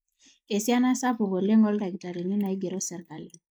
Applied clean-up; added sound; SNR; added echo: neural mask model Resemble Enhance denoiser.